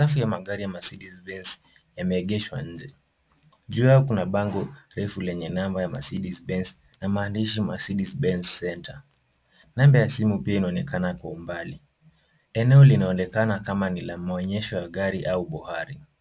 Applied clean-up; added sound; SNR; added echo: none; none; none; none.